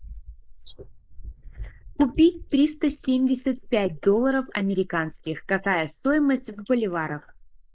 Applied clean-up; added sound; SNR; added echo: neural mask model Resemble Enhance denoiser.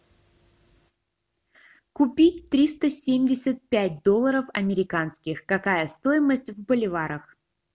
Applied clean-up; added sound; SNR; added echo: none; none; none; none.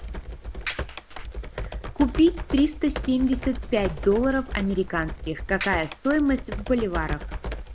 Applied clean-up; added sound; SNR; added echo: none; Computer keyboard; 7 dB; none.